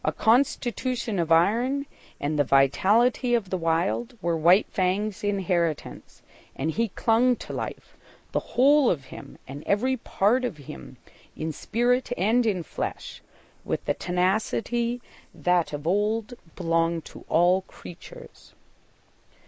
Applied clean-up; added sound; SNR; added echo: neural mask model Resemble Enhance denoiser.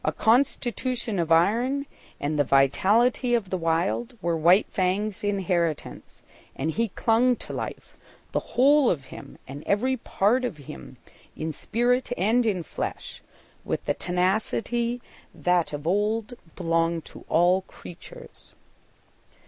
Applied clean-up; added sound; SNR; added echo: none; none; none; none.